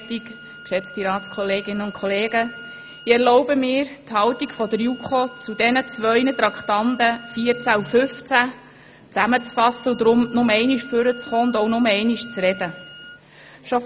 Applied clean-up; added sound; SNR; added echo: none; Wind instrument, woodwind instrument; 19 dB; none.